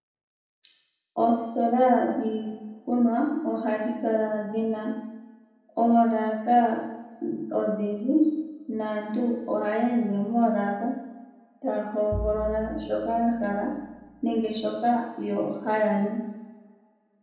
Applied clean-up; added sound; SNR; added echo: none; Bowed string instrument; 12 dB; reverberation time 0.9 s.